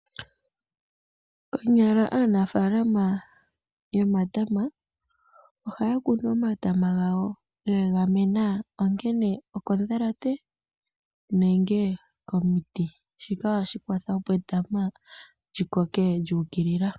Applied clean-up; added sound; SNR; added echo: none; none; none; none.